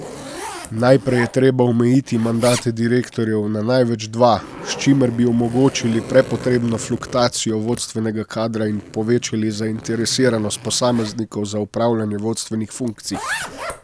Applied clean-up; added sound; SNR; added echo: none; Zipper (clothing); 15 dB; none.